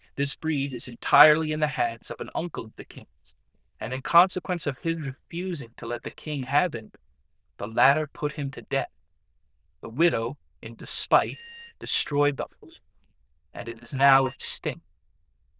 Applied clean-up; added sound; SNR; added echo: neural diffusion model UNIVERSE++.